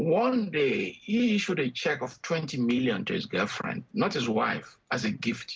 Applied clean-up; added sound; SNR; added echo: none; none; none; none.